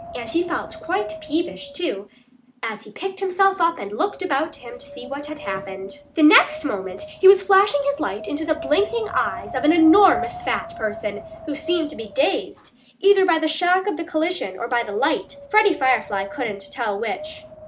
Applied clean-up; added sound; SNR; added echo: none; Wind; 15 dB; none.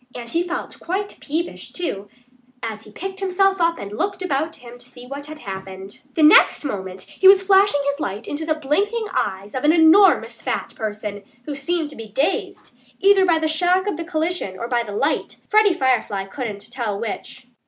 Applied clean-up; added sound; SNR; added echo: none; none; none; none.